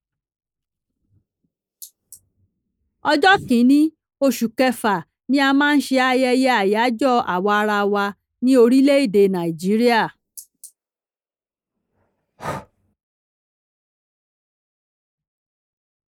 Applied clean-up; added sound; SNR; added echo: neural mask model Resemble Enhance denoiser.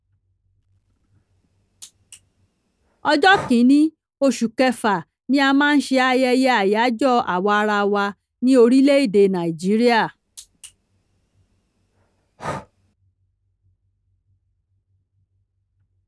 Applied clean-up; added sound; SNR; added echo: none; Breathing; 19 dB; none.